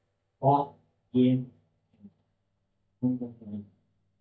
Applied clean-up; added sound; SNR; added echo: neural mask model DeepFilterNet 3.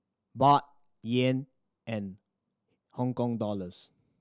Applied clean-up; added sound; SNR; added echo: none; none; none; none.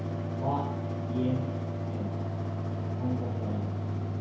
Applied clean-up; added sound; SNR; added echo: none; Mechanical fan; -4 dB; reverberation time 2.2 s.